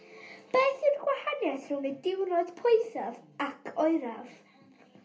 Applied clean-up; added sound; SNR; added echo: none; none; none; reverberation time 0.3 s.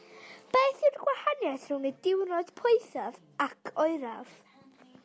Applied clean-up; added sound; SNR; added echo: none; none; none; none.